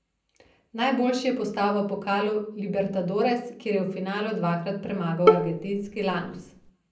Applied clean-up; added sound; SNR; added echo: none; Bowed string instrument; -2 dB; reverberation time 0.6 s.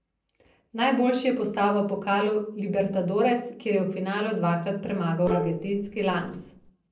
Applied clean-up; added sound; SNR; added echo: neural separator model SepFormer DNS4.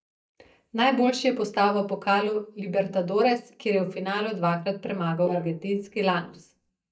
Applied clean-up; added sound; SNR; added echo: neural mask model DeepFilterNet 3.